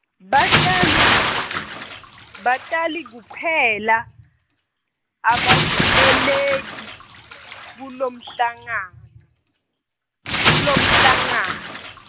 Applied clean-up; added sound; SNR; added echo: none; Bathtub (filling or washing) / Splash, splatter; -2 dB; none.